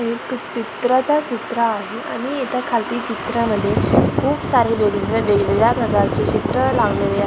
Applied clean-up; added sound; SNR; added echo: none; none; none; none.